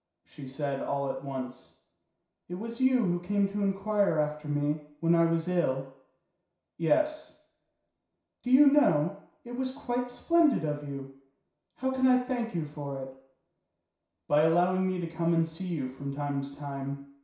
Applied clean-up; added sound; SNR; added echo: none; none; none; reverberation time 0.6 s.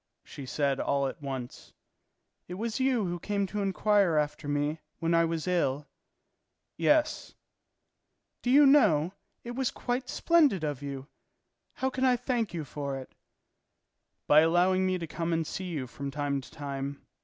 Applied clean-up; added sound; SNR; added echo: none; none; none; none.